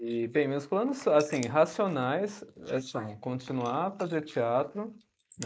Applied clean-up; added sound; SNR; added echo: neural mask model Resemble Enhance denoiser.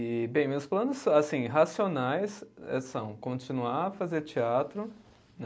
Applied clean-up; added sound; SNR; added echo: none; none; none; none.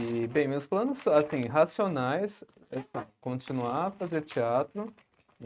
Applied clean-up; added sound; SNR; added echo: neural mask model RNNoise.